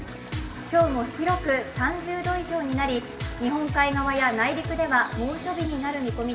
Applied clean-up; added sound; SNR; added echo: none; Trickle, dribble / Toilet flush; 18 dB; reverberation time 1.6 s.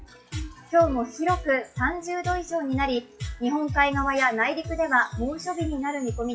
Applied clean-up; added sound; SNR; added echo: classical method WPE with log-MMSE.